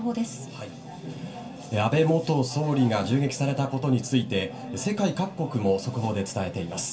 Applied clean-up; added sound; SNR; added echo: none; none; none; reverberation time 0.2 s.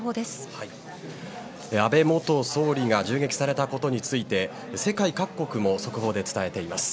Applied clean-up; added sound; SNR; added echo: none; none; none; none.